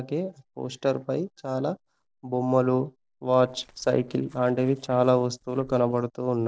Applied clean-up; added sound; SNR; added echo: neural separator model SepFormer DNS4.